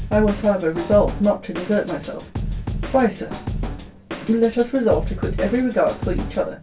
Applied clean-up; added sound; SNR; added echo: none; Drum kit; 7 dB; reverberation time 0.2 s.